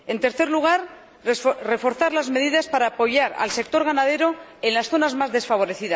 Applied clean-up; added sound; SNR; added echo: none; none; none; none.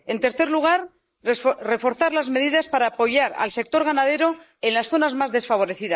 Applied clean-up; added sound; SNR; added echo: neural mask model Resemble Enhance denoiser.